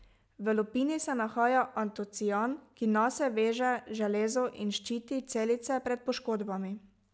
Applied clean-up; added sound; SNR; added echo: none; none; none; none.